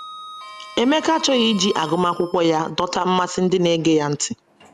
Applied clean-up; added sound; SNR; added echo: none; Sliding door; 20 dB; none.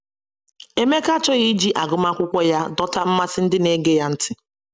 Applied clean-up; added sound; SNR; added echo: none; none; none; none.